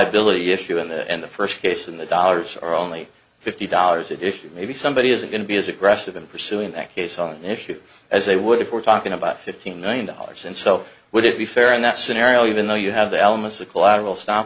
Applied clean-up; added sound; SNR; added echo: none; none; none; none.